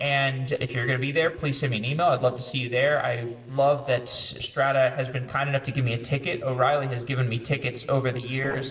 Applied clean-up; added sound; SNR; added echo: neural separator model SepFormer DNS4.